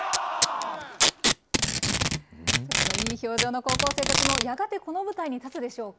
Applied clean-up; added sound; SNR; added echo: none; Packing tape, duct tape; -4 dB; none.